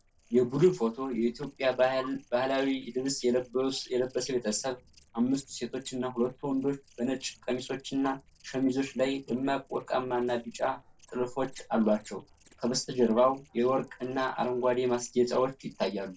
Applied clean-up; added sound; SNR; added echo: neural separator model SepFormer DNS4.